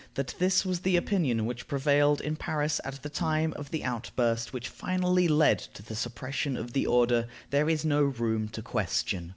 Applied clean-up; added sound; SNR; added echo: none; Bowed string instrument; 19 dB; none.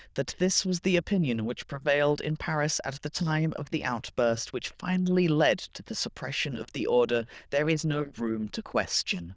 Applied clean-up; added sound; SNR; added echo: neural diffusion model UNIVERSE++.